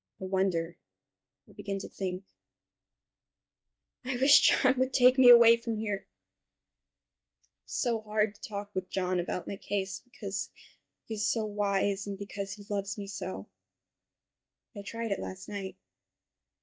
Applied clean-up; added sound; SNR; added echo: neural mask model DeepFilterNet 3.